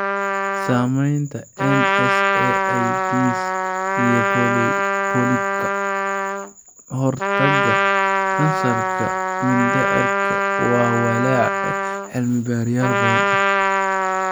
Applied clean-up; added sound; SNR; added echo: none; Trumpet; -3 dB; none.